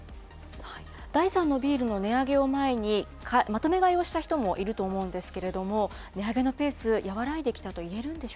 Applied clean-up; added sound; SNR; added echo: none; none; none; none.